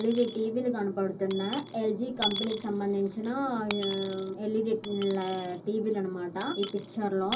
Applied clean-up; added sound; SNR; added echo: none; Coin (dropping) / Dishes, pots, and pans; 10 dB; reverberation time 0.4 s.